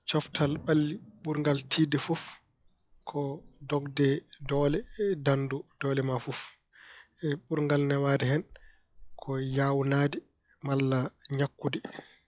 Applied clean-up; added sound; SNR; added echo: classical method log-MMSE.